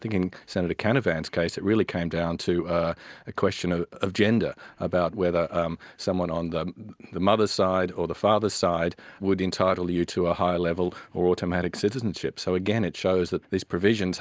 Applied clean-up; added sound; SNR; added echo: none; none; none; none.